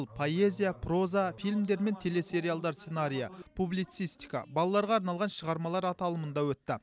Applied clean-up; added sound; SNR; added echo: none; none; none; none.